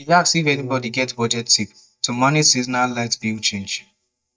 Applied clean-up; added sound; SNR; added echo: neural mask model DeepFilterNet 3.